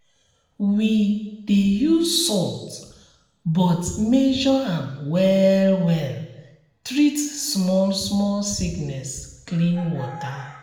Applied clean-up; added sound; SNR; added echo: none; none; none; reverberation time 0.9 s.